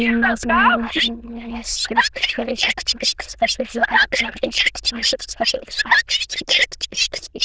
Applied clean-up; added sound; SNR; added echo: neural diffusion model UNIVERSE++.